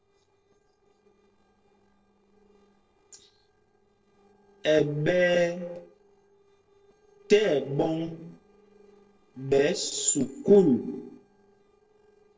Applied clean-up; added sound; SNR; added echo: neural separator model SepFormer DNS4.